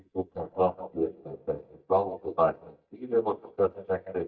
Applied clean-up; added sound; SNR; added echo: neural mask model DeepFilterNet 3.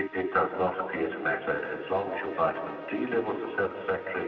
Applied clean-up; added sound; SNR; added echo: none; Trumpet; 18 dB; reverberation time 2.4 s.